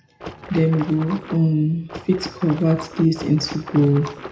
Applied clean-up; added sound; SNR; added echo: none; Water / Splash, splatter; 14 dB; reverberation time 0.5 s.